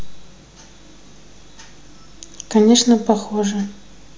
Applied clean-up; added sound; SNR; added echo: none; none; none; none.